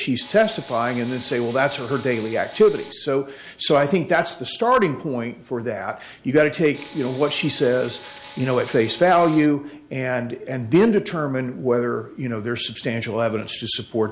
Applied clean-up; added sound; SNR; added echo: none; Tools; 17 dB; none.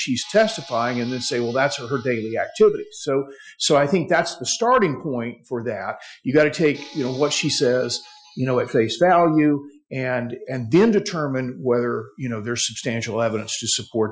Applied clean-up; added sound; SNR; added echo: classical method Wiener filter.